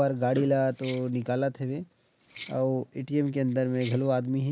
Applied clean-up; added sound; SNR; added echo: none; Keys jangling; 18 dB; none.